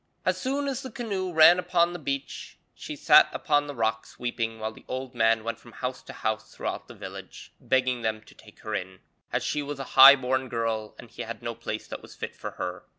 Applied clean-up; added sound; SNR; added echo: none; none; none; none.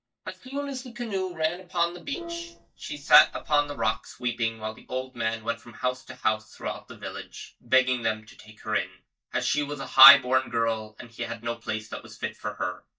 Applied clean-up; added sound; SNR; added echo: neural mask model DeepFilterNet 3.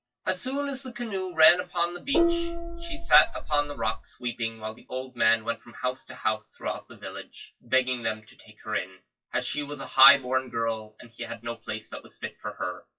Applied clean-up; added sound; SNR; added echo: classical method WPE with log-MMSE.